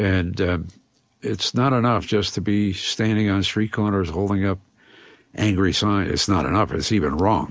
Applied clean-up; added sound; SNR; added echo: none; none; none; none.